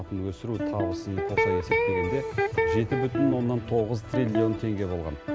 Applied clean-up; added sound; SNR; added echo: none; Electric guitar; 0 dB; none.